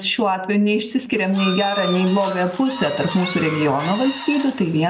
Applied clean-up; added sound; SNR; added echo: none; Bird / Fowl; 11 dB; none.